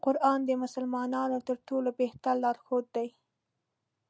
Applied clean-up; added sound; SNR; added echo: none; none; none; none.